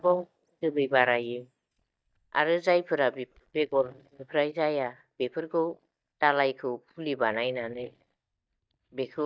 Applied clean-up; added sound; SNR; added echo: neural mask model DeepFilterNet 3.